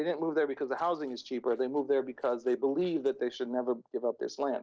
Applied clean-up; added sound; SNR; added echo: neural separator model SepFormer DNS4.